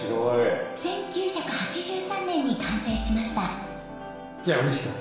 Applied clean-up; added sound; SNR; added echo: none; Piano; 19 dB; reverberation time 1.1 s.